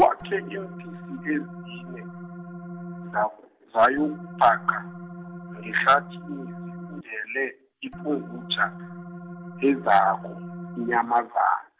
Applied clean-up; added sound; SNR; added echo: none; Organ; 12 dB; none.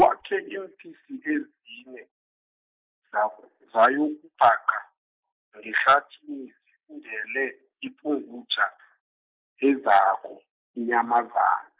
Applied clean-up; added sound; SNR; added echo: neural mask model Resemble Enhance denoiser.